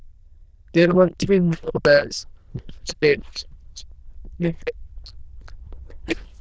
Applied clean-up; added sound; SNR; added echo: neural diffusion model UNIVERSE++.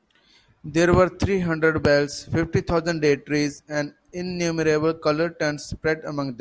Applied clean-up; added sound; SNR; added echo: none; none; none; none.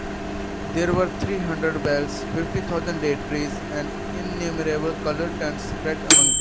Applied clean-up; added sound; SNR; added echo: none; Microwave oven; -2 dB; none.